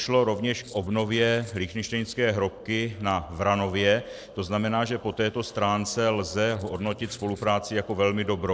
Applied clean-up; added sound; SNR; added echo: neural separator model SepFormer DNS4.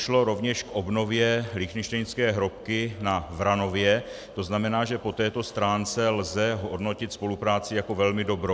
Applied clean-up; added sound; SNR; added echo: none; none; none; none.